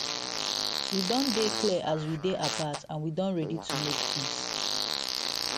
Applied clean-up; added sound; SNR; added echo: none; Fart; 0 dB; none.